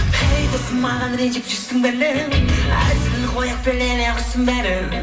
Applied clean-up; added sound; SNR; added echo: none; none; none; reverberation time 1.2 s.